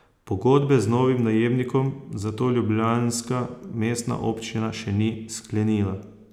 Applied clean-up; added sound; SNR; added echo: none; none; none; none.